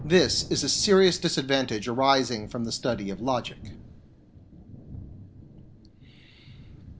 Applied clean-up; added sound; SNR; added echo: none; Thunder; 17 dB; none.